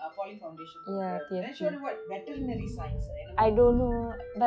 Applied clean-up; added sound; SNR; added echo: classical method log-MMSE.